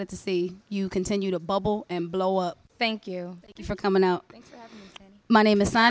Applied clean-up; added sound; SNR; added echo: none; none; none; none.